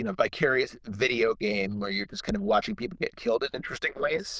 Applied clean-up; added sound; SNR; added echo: neural diffusion model UNIVERSE++.